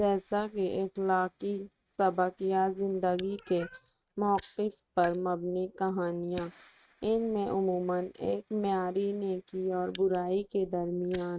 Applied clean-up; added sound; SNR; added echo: neural mask model RNNoise.